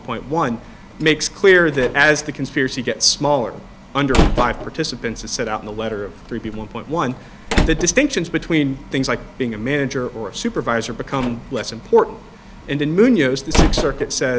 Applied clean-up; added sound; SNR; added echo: none; Slam; 6 dB; none.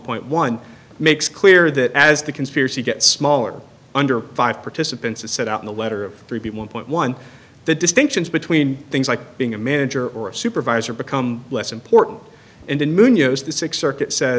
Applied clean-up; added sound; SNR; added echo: none; none; none; none.